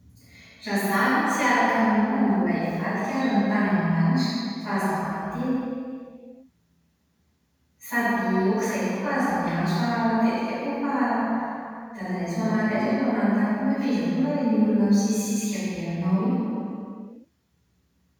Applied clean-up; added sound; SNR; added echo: none; none; none; reverberation time 2.1 s.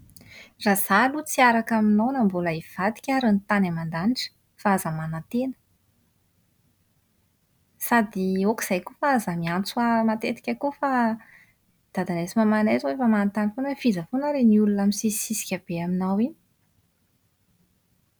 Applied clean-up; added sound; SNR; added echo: none; none; none; none.